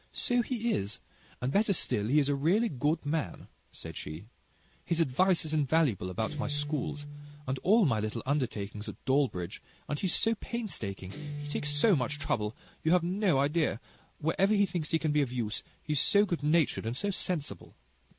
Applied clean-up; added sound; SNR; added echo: none; Guitar; 12 dB; none.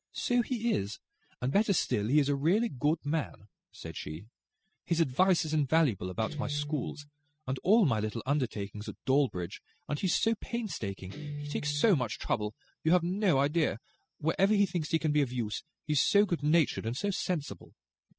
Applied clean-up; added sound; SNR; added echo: classical method spectral subtraction.